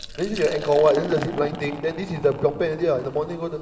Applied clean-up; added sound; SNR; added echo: none; Liquid; 12 dB; reverberation time 2.7 s.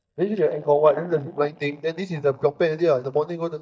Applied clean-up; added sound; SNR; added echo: neural mask model DeepFilterNet 3.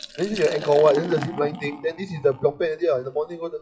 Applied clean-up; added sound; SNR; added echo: classical method WPE with log-MMSE.